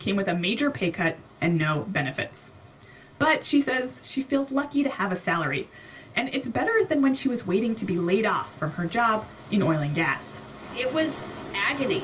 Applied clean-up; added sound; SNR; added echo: none; none; none; reverberation time 0.2 s.